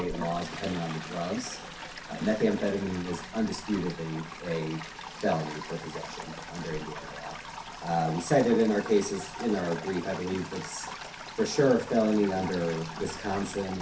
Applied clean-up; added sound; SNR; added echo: none; Toilet flush; 11 dB; reverberation time 0.3 s.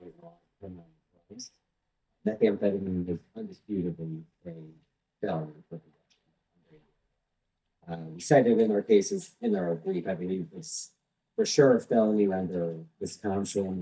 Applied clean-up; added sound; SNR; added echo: neural mask model DeepFilterNet 3.